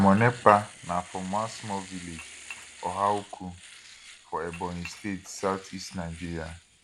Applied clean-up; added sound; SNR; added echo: none; Domestic sounds, home sounds + Dishes, pots, and pans / Chink, clink; 18 dB; none.